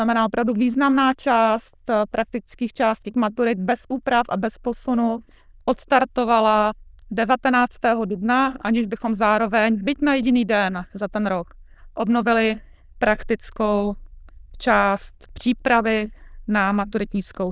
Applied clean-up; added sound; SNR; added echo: neural diffusion model UNIVERSE++.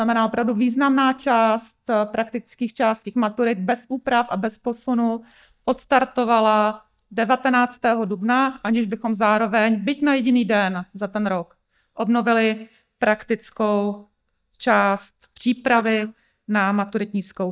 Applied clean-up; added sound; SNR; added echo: neural mask model DeepFilterNet 3.